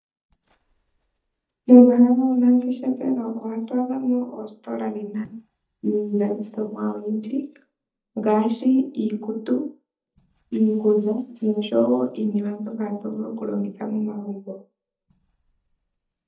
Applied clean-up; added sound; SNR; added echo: neural mask model DeepFilterNet 3.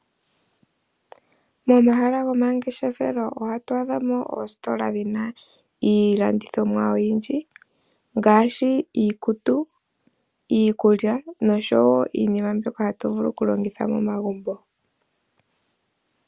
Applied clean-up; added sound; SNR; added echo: none; none; none; none.